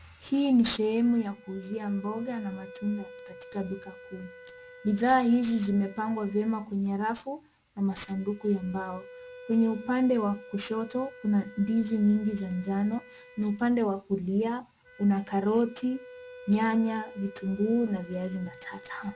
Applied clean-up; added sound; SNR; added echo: none; Wind instrument, woodwind instrument; 20 dB; none.